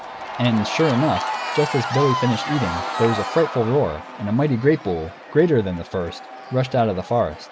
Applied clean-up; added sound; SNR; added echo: none; Crowd / Cheering; 8 dB; none.